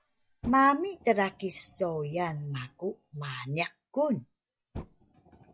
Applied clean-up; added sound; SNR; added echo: classical method log-MMSE.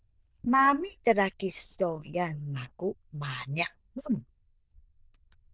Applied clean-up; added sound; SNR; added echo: neural diffusion model UNIVERSE++.